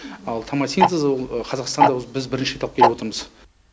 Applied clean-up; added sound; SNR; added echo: none; Tick-tock; -1 dB; none.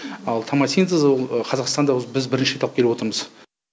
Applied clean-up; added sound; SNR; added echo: none; none; none; none.